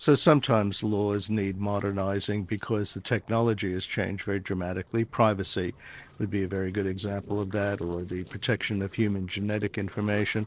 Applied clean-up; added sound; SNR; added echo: neural separator model SepFormer DNS4.